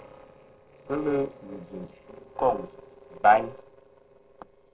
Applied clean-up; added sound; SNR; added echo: neural separator model SepFormer DNS4.